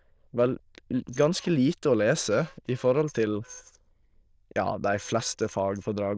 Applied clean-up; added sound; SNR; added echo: neural diffusion model UNIVERSE++.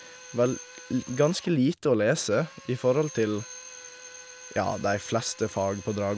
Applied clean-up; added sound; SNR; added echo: none; Drill; 18 dB; none.